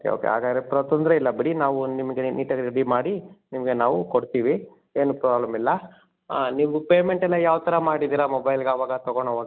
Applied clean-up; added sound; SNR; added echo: none; none; none; none.